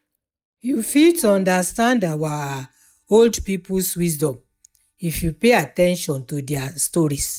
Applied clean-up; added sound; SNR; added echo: neural mask model DeepFilterNet 3.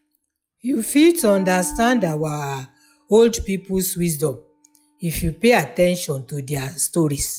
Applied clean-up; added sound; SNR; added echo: classical method log-MMSE.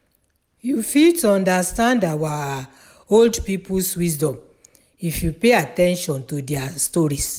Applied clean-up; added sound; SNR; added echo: none; none; none; none.